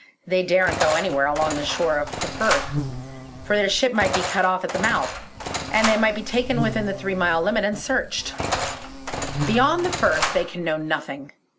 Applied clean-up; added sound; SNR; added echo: none; Engine + Insect; 5 dB; none.